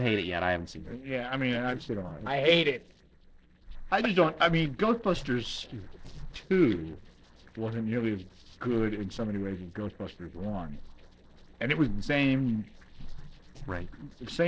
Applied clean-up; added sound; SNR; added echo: neural separator model SepFormer DNS4.